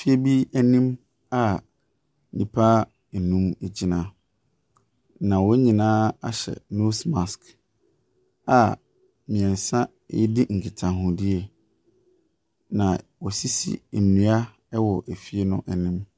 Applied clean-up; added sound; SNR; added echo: none; none; none; none.